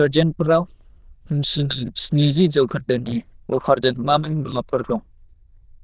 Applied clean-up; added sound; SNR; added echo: neural diffusion model UNIVERSE++.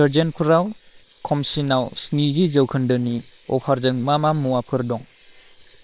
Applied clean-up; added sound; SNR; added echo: neural separator model SepFormer WHAM!.